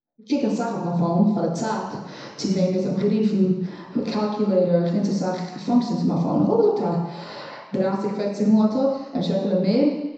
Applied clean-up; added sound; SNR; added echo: none; none; none; reverberation time 1.0 s.